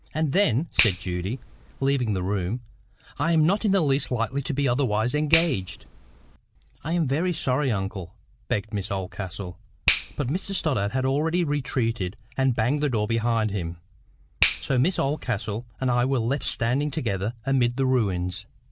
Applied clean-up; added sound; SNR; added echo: none; Finger snapping; 8 dB; none.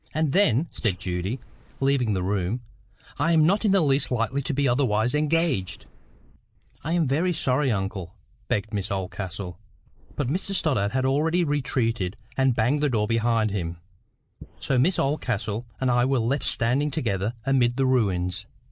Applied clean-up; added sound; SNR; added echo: neural mask model Resemble Enhance denoiser.